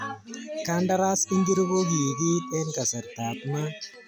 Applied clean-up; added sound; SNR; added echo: none; Wind instrument, woodwind instrument; 13 dB; none.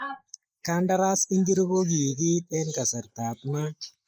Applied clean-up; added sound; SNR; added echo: neural mask model Resemble Enhance denoiser.